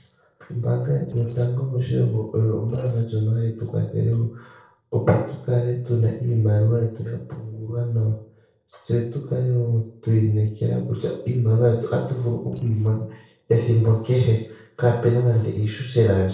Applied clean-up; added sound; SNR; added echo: neural separator model SepFormer DNS4.